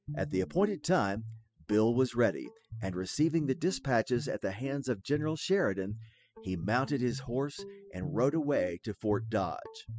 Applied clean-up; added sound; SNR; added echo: classical method spectral subtraction.